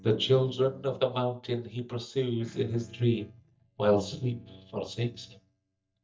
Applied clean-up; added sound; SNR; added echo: neural mask model DeepFilterNet 3.